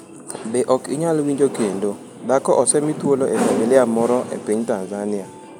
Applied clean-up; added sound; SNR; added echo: none; none; none; none.